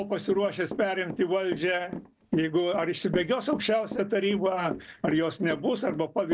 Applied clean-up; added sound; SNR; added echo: none; Walk, footsteps / Run; 13 dB; none.